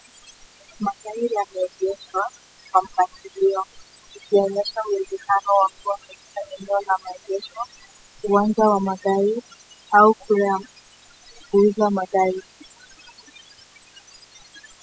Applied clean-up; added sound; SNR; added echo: classical method spectral subtraction.